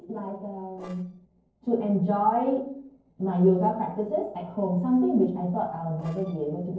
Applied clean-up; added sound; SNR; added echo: neural separator model SepFormer DNS4.